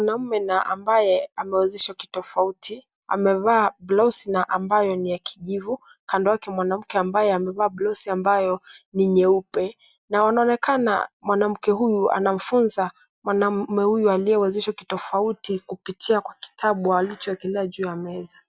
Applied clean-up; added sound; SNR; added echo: none; none; none; none.